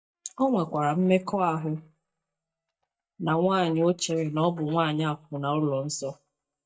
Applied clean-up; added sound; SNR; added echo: neural mask model DeepFilterNet 3.